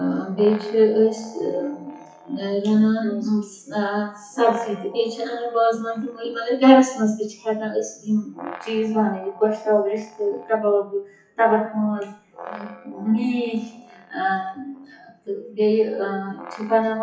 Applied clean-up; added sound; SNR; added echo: classical method WPE with log-MMSE.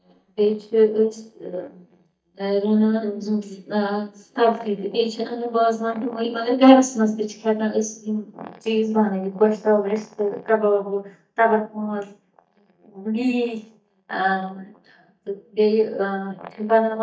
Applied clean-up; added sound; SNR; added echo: neural mask model DeepFilterNet 3.